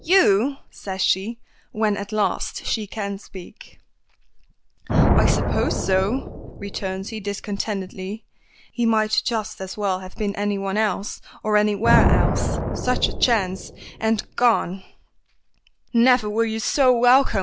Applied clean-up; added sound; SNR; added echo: none; Thunder; 4 dB; none.